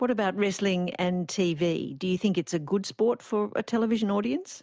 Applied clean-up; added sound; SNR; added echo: none; none; none; none.